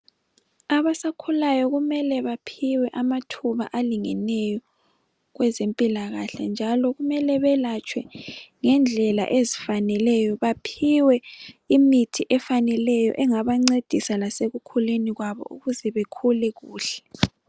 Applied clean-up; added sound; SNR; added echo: none; none; none; none.